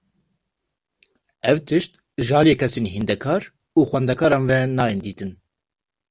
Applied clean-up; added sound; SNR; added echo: none; none; none; none.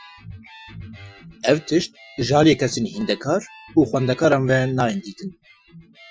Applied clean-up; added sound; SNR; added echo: classical method Wiener filter.